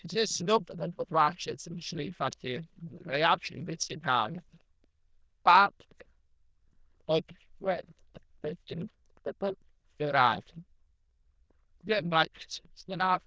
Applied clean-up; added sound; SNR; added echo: neural diffusion model UNIVERSE++.